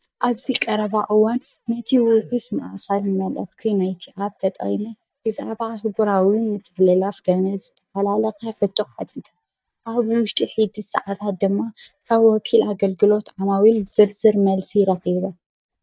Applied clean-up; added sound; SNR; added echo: neural mask model DeepFilterNet 3.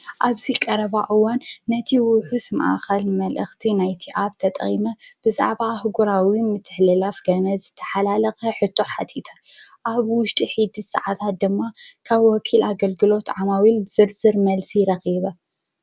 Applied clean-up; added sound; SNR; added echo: none; none; none; none.